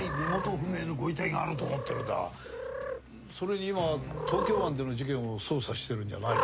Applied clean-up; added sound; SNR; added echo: none; Cat; 5 dB; none.